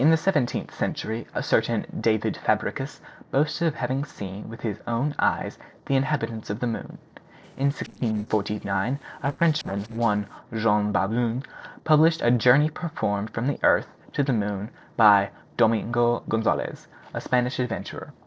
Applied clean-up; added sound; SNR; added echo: neural separator model SepFormer DNS4.